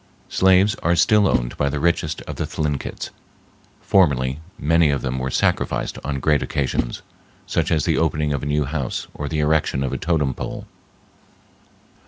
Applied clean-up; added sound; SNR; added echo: none; Whoosh, swoosh, swish; 11 dB; none.